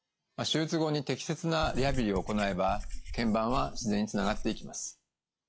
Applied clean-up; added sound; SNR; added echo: classical method log-MMSE.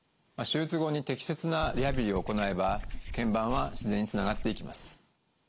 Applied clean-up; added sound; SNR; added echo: none; Writing; 5 dB; none.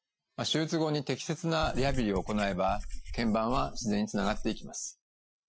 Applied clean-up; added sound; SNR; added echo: classical method Wiener filter.